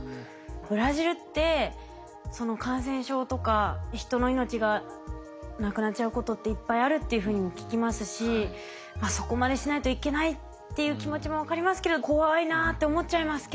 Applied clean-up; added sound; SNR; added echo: none; none; none; none.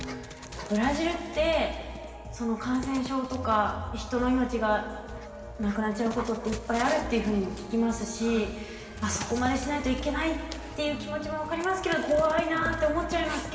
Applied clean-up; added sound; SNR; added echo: none; Dog; 15 dB; reverberation time 2.2 s.